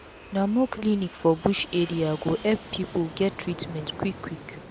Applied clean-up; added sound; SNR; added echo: none; Fixed-wing aircraft, airplane; 15 dB; none.